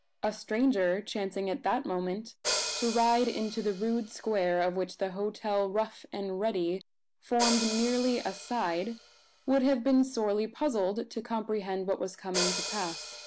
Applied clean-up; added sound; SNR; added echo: none; Hi-hat; 10 dB; none.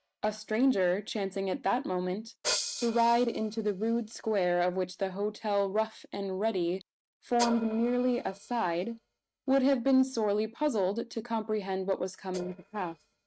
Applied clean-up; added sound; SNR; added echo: neural mask model RNNoise.